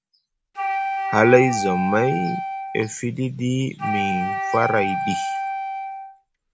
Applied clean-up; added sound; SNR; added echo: none; Wind instrument, woodwind instrument; 3 dB; none.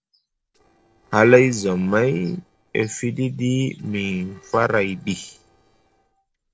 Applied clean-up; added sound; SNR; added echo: neural separator model SepFormer DNS4.